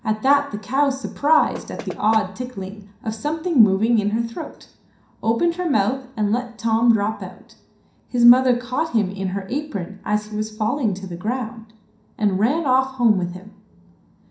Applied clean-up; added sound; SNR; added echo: none; Knock; 14 dB; reverberation time 0.5 s.